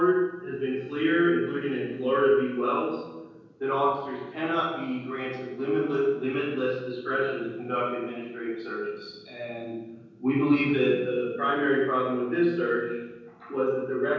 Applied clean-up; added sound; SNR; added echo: none; none; none; reverberation time 1.3 s.